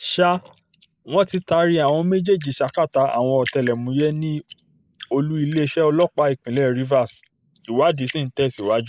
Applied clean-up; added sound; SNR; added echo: neural mask model Resemble Enhance denoiser.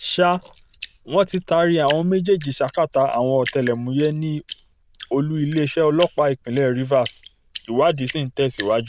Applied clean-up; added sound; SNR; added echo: neural diffusion model UNIVERSE++.